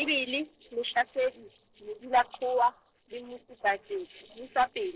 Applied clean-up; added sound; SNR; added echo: neural separator model SepFormer DNS4.